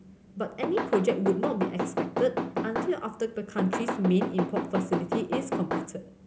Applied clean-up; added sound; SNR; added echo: none; Knock / Wood; 2 dB; none.